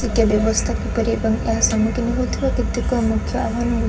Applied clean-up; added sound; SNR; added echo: none; none; none; reverberation time 0.4 s.